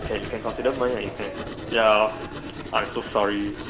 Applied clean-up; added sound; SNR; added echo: none; Writing; 10 dB; reverberation time 0.5 s.